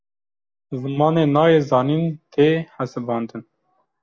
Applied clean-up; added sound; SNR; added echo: none; none; none; none.